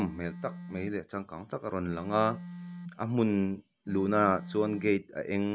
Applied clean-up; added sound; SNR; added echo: none; Telephone; 14 dB; none.